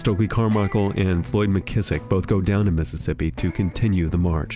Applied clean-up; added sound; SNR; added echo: none; none; none; none.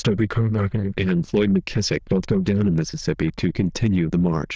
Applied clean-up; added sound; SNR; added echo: neural diffusion model UNIVERSE++.